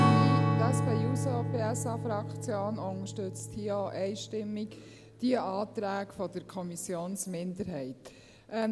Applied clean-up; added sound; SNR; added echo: none; Strum; -2 dB; none.